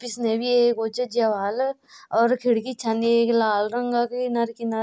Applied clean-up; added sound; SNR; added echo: none; none; none; none.